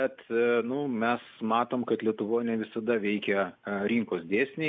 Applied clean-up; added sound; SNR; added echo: neural mask model Resemble Enhance denoiser.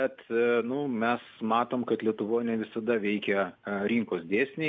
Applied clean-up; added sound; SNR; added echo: none; none; none; none.